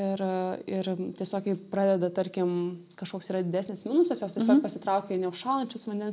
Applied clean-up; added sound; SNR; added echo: none; none; none; none.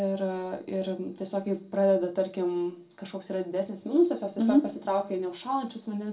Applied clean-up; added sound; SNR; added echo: none; none; none; reverberation time 0.2 s.